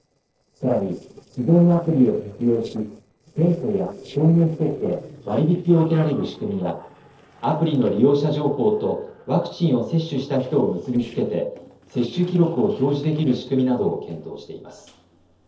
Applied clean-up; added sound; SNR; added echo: neural separator model SepFormer DNS4.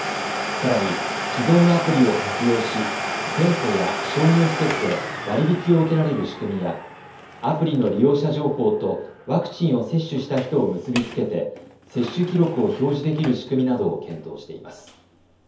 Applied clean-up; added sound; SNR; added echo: none; Domestic sounds, home sounds; 8 dB; reverberation time 0.5 s.